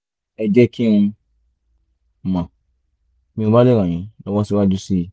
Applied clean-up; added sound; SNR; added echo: none; none; none; none.